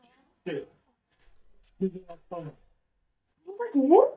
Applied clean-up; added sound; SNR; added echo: neural mask model DeepFilterNet 3.